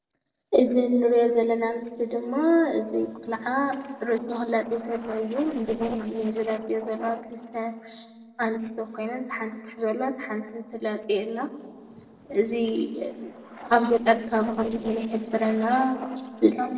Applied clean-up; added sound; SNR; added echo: neural separator model SepFormer DNS4.